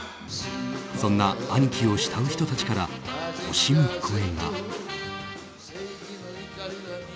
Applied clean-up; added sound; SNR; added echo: none; none; none; none.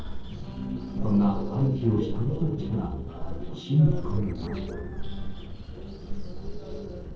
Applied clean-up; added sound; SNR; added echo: neural separator model SepFormer DNS4.